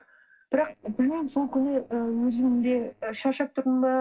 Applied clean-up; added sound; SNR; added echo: neural separator model SepFormer DNS4.